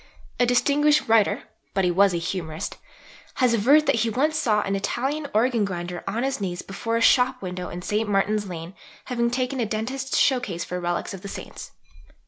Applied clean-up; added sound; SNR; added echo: none; none; none; none.